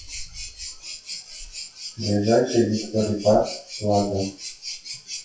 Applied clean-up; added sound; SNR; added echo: classical method WPE with log-MMSE.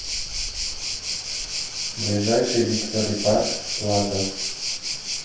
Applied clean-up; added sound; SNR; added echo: none; Waves, surf; 2 dB; reverberation time 0.7 s.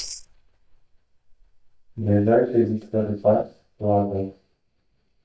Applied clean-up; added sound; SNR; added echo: neural mask model DeepFilterNet 3.